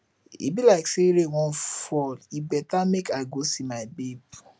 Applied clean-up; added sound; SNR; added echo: none; none; none; none.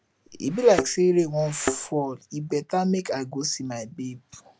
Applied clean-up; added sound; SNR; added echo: none; Thump, thud; 7 dB; none.